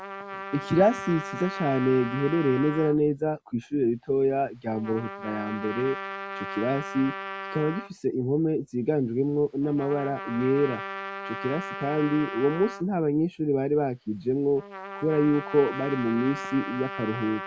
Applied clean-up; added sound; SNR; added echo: none; Trumpet; 11 dB; none.